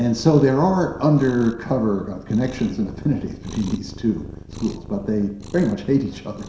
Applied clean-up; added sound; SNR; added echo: none; Cat; 15 dB; reverberation time 0.7 s.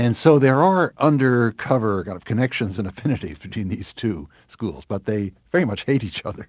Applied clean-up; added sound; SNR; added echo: none; none; none; none.